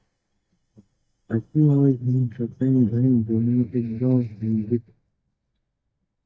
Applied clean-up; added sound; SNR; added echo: neural mask model DeepFilterNet 3.